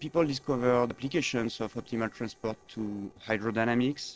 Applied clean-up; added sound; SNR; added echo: neural separator model SepFormer DNS4.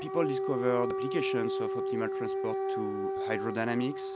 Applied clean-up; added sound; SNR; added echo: none; Siren / Dog; -1 dB; none.